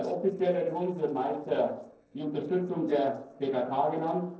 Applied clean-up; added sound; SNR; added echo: neural separator model SepFormer DNS4.